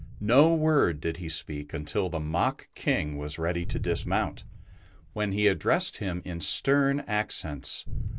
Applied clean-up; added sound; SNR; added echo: none; Boom; 12 dB; none.